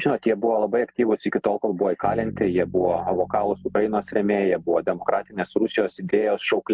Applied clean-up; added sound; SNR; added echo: neural mask model RNNoise.